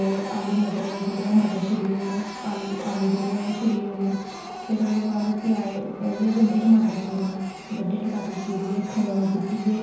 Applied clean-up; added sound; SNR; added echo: none; Printer; 14 dB; reverberation time 0.9 s.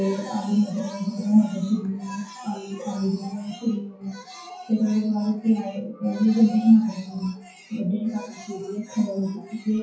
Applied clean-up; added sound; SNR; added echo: classical method WPE with log-MMSE.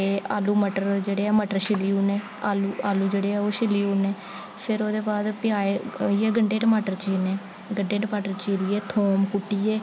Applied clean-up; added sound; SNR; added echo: none; none; none; none.